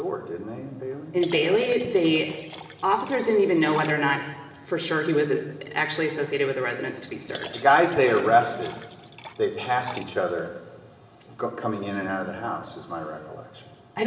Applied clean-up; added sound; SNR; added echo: none; Liquid; 17 dB; reverberation time 1.2 s.